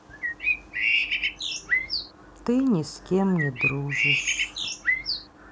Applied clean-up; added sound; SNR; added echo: none; Bird; -3 dB; none.